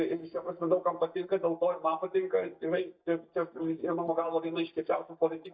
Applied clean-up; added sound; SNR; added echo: neural mask model DeepFilterNet 3.